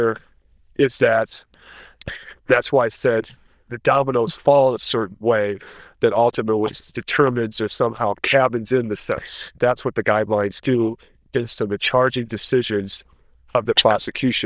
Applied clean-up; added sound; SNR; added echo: neural diffusion model UNIVERSE++.